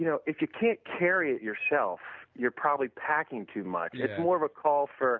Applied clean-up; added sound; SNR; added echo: none; none; none; none.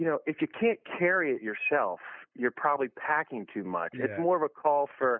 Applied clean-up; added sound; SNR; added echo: neural mask model Resemble Enhance denoiser.